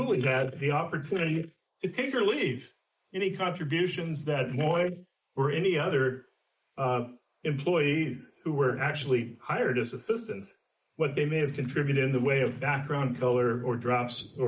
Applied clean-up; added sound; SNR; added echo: neural mask model Resemble Enhance denoiser.